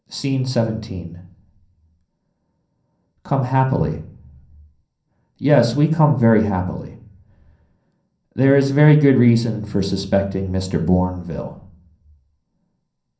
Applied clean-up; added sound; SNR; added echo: none; none; none; reverberation time 0.6 s.